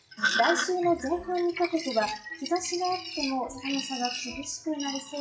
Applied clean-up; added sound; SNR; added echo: classical method WPE with log-MMSE.